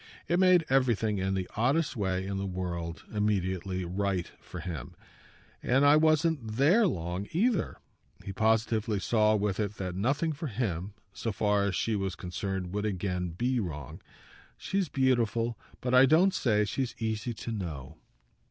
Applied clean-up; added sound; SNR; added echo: none; none; none; none.